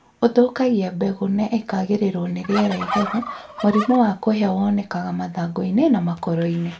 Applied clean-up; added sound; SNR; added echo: none; Fowl; 9 dB; reverberation time 0.2 s.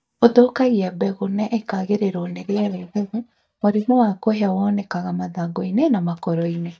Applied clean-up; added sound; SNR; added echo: neural mask model DeepFilterNet 3.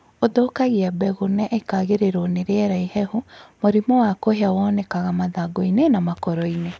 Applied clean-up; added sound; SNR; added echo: none; none; none; none.